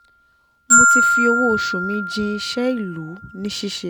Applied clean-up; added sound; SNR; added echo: none; Glockenspiel; -4 dB; none.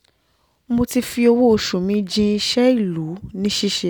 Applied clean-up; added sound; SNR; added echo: none; none; none; none.